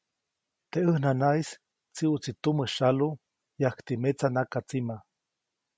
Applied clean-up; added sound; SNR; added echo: none; none; none; none.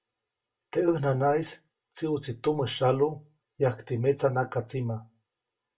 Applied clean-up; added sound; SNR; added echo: none; none; none; reverberation time 0.2 s.